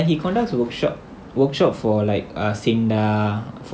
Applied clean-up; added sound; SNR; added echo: none; none; none; none.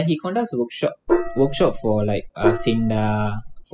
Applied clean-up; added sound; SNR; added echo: classical method spectral subtraction.